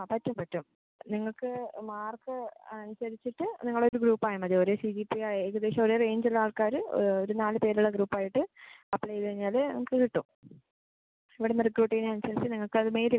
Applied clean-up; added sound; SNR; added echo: none; none; none; none.